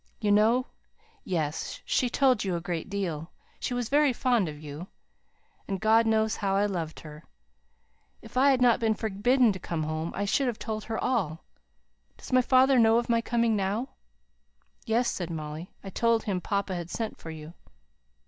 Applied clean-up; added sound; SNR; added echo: none; none; none; none.